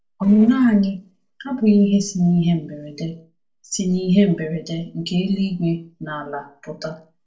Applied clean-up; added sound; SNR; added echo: neural separator model SepFormer DNS4.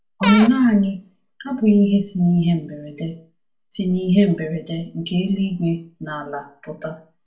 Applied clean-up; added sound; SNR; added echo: none; Cupboard open or close / Door; 2 dB; reverberation time 0.3 s.